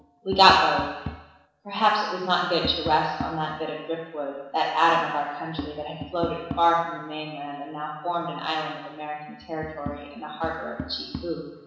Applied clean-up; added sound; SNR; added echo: none; Tap; 14 dB; reverberation time 1.0 s.